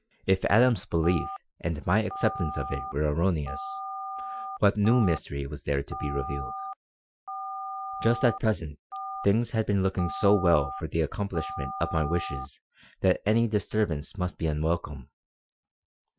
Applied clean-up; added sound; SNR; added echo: classical method Wiener filter.